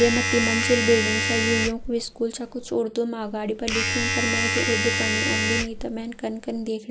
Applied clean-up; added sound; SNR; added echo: none; Domestic sounds, home sounds; 1 dB; none.